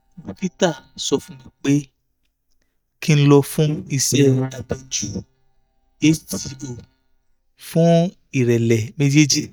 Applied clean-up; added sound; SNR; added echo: neural mask model DeepFilterNet 3.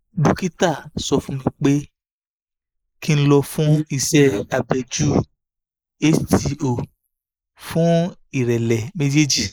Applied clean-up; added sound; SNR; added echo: neural mask model Resemble Enhance denoiser.